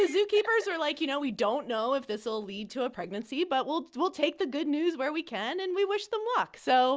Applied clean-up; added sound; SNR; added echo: none; none; none; none.